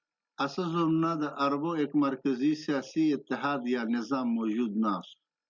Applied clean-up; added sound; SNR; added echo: none; none; none; none.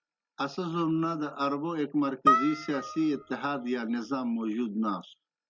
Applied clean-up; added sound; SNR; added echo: none; Harp; 0 dB; none.